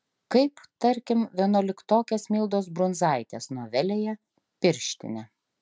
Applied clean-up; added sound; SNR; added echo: none; none; none; none.